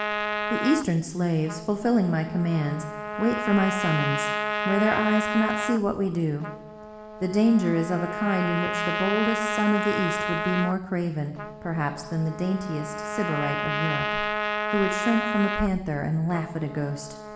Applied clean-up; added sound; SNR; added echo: none; Trumpet; 4 dB; reverberation time 1.0 s.